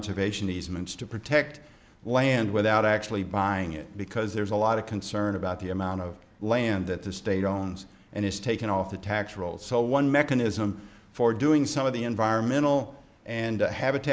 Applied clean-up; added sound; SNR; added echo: none; none; none; none.